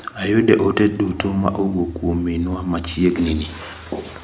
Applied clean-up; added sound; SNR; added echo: none; none; none; none.